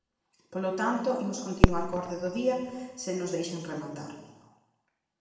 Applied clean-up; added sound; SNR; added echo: none; Fireworks; -3 dB; reverberation time 1.2 s.